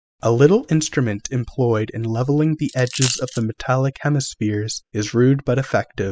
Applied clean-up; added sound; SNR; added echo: classical method spectral subtraction.